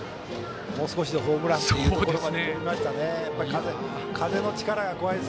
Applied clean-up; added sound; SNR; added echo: none; none; none; none.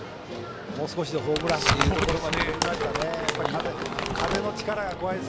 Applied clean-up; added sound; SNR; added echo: none; Crumpling, crinkling; 2 dB; none.